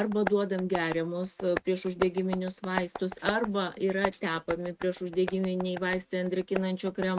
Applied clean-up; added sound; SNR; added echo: neural mask model RNNoise.